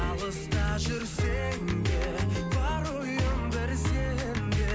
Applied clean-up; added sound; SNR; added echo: none; Keyboard (musical); 19 dB; none.